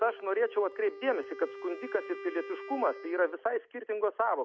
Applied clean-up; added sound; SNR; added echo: none; Wind instrument, woodwind instrument; 14 dB; none.